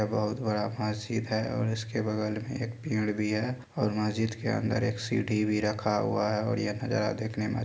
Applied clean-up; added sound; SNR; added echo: none; none; none; none.